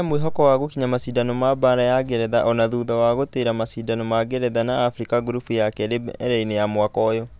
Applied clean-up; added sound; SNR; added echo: none; none; none; none.